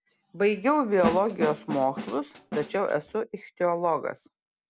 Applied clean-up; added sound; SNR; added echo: none; Snare drum; 7 dB; none.